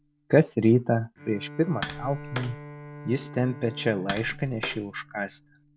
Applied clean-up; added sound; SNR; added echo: none; Tap + Bowed string instrument; 13 dB; none.